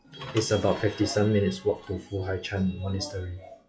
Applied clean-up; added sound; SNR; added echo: classical method log-MMSE.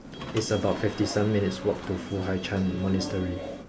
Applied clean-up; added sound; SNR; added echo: none; Subway, metro, underground / Sliding door; 9 dB; none.